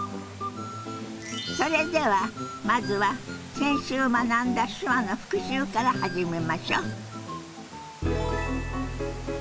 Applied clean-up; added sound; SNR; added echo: none; Vehicle; 19 dB; none.